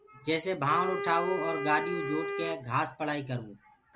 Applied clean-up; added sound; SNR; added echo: none; Wind instrument, woodwind instrument; 5 dB; none.